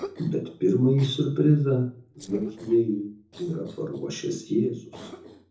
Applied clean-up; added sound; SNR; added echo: neural separator model SepFormer DNS4.